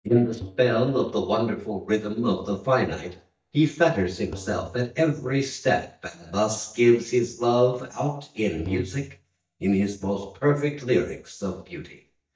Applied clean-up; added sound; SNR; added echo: neural mask model DeepFilterNet 3.